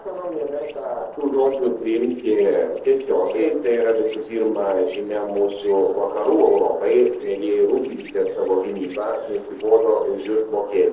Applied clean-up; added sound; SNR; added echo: neural separator model SepFormer DNS4.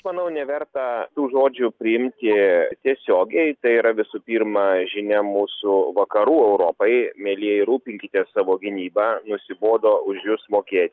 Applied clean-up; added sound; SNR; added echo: none; none; none; none.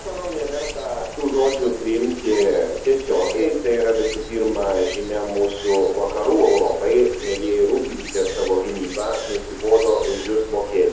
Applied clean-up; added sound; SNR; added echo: none; Stream; 14 dB; reverberation time 0.7 s.